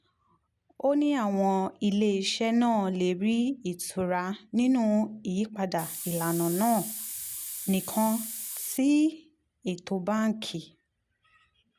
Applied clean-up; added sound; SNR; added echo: none; Hiss; 8 dB; none.